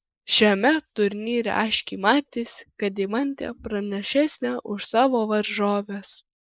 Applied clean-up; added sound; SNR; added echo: neural mask model Resemble Enhance denoiser.